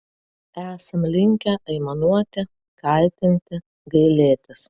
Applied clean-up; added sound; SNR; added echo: none; none; none; none.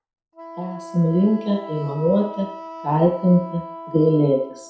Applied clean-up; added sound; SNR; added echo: none; Wind instrument, woodwind instrument; 15 dB; reverberation time 0.6 s.